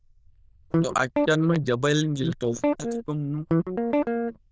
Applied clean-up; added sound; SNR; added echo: neural diffusion model UNIVERSE++.